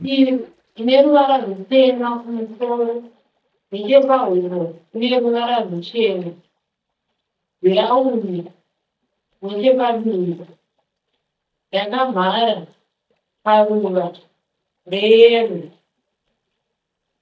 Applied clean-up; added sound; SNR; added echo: neural mask model DeepFilterNet 3.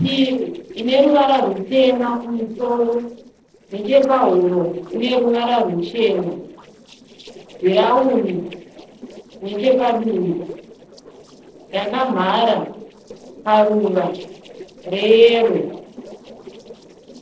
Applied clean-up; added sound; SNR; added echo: neural separator model SepFormer DNS4.